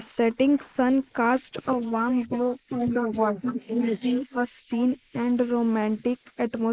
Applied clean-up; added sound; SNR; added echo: neural mask model Resemble Enhance denoiser.